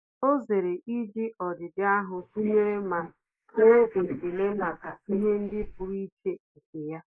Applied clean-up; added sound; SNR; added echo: neural mask model Resemble Enhance denoiser.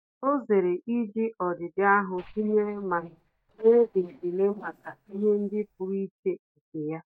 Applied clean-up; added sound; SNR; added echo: neural mask model DeepFilterNet 3.